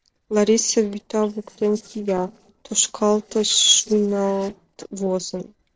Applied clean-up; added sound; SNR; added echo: neural separator model SepFormer DNS4.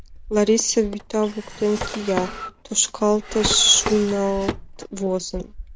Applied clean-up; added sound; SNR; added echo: none; Drawer open or close; 10 dB; none.